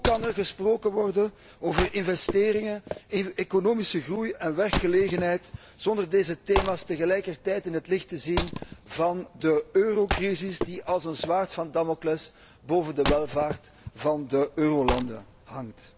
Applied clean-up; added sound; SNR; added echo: none; Wood; 8 dB; none.